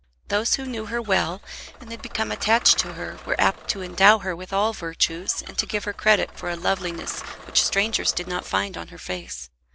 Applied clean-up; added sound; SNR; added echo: none; Engine starting / Bus; 16 dB; none.